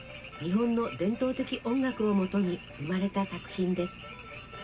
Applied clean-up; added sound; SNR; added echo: none; Frog; 16 dB; reverberation time 0.4 s.